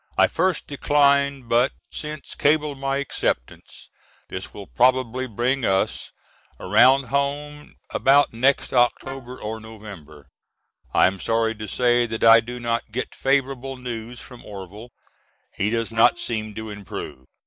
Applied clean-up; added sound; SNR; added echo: neural separator model SepFormer DNS4.